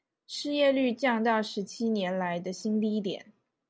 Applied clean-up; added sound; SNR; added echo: none; none; none; none.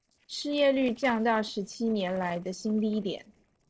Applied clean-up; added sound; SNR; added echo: neural separator model SepFormer DNS4.